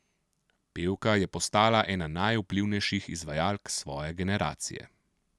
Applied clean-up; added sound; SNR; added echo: none; none; none; none.